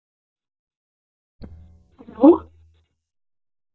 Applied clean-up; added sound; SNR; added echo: neural mask model DeepFilterNet 3.